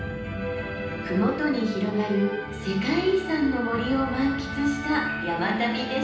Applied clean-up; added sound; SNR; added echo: none; none; none; reverberation time 0.9 s.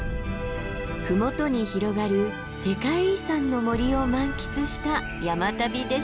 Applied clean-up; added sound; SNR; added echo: none; none; none; none.